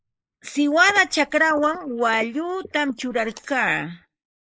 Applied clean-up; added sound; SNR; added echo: neural mask model Resemble Enhance denoiser.